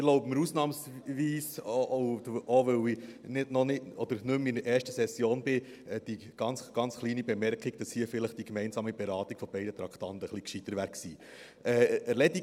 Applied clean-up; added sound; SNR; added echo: none; none; none; none.